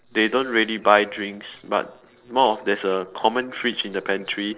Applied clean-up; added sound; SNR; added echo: neural separator model SepFormer DNS4.